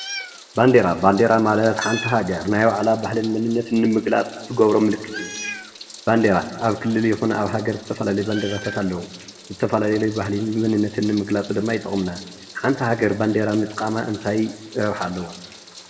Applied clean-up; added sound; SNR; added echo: none; Meow; 17 dB; reverberation time 1.3 s.